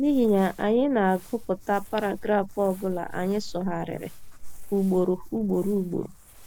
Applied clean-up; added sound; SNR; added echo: none; Crumpling, crinkling; 13 dB; none.